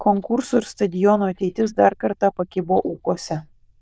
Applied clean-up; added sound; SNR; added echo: neural diffusion model UNIVERSE++.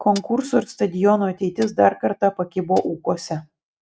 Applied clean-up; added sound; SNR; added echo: neural mask model RNNoise.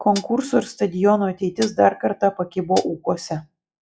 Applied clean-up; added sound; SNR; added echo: classical method log-MMSE.